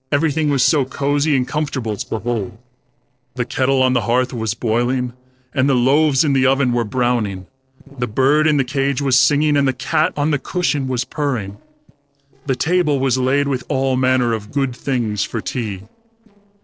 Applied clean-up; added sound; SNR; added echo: neural separator model SepFormer DNS4.